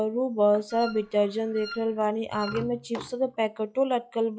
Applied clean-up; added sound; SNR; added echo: classical method log-MMSE.